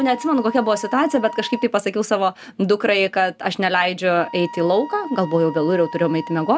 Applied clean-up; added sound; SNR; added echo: none; Wind instrument, woodwind instrument; 16 dB; none.